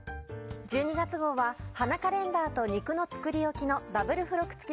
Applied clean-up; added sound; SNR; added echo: none; none; none; none.